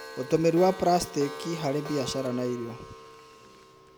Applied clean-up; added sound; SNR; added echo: none; Clock; 13 dB; none.